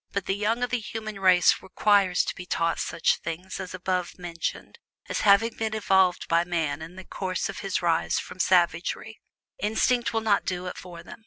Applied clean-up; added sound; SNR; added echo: none; none; none; none.